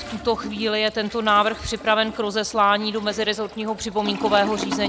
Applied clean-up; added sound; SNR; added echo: none; Toilet flush; 12 dB; none.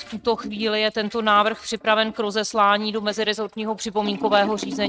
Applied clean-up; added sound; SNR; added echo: neural mask model RNNoise.